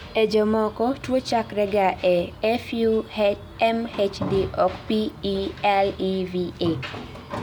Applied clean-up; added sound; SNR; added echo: none; none; none; none.